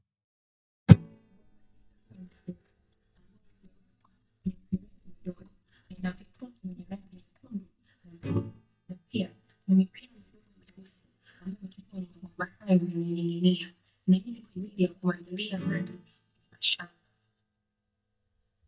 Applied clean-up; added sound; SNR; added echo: neural mask model DeepFilterNet 3.